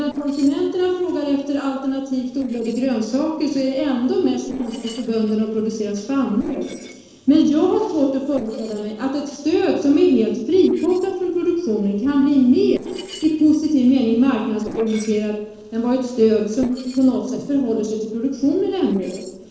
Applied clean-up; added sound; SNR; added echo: neural separator model SepFormer DNS4.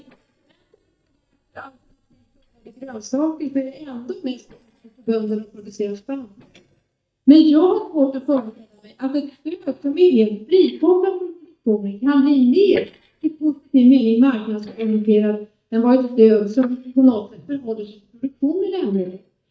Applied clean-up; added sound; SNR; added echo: neural mask model DeepFilterNet 3.